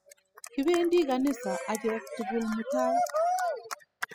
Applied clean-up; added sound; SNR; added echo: classical method spectral subtraction.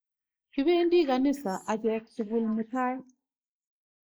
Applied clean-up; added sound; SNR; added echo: neural mask model Resemble Enhance denoiser.